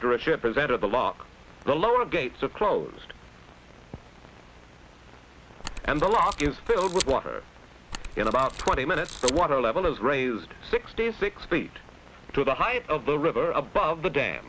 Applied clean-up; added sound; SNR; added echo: none; Camera; 9 dB; none.